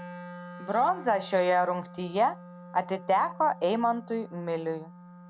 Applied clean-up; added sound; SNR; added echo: none; Wind instrument, woodwind instrument; 17 dB; none.